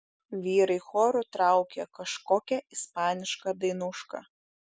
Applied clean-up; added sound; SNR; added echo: none; none; none; none.